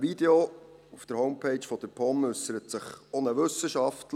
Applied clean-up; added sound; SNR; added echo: none; none; none; none.